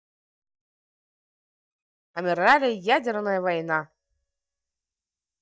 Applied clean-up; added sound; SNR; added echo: neural mask model DeepFilterNet 3.